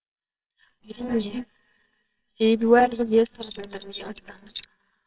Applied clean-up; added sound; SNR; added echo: neural separator model SepFormer WHAMR!.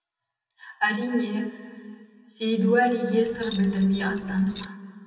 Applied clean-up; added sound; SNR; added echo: none; Keys jangling; 16 dB; reverberation time 2.7 s.